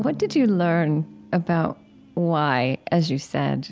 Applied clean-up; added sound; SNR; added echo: none; Drum; 20 dB; none.